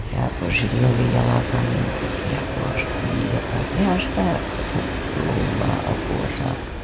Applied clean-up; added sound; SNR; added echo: none; Train; 3 dB; none.